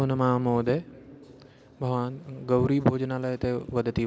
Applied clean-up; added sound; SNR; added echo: none; none; none; none.